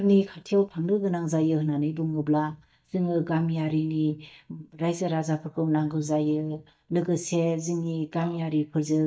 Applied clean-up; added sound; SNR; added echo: neural mask model DeepFilterNet 3.